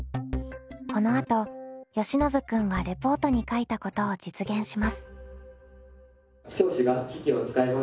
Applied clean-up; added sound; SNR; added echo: none; none; none; none.